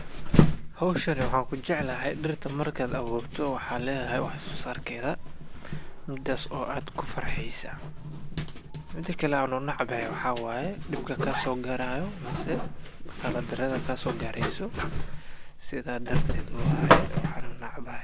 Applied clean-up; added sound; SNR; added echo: none; Zipper (clothing); -3 dB; none.